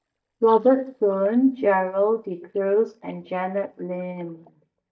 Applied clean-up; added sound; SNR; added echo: neural mask model DeepFilterNet 3.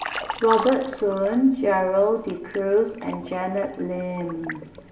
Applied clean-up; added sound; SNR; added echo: none; Liquid; 12 dB; reverberation time 0.8 s.